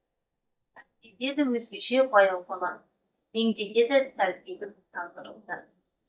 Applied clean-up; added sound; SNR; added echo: neural mask model DeepFilterNet 3.